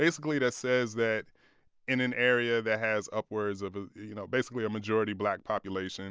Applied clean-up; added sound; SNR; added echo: none; none; none; none.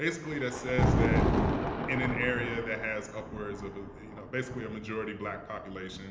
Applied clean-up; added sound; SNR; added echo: none; Thunder; -3 dB; reverberation time 1.0 s.